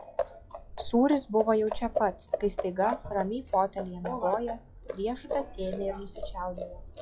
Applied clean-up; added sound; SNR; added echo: classical method log-MMSE.